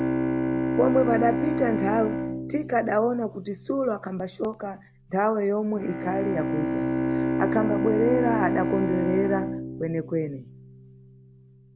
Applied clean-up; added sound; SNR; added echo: none; Bowed string instrument; 1 dB; none.